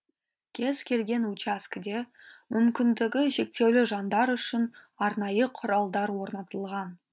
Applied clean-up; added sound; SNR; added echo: none; none; none; none.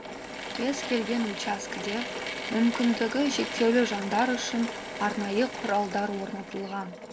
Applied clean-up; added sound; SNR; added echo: none; Drill / Mechanisms; 8 dB; none.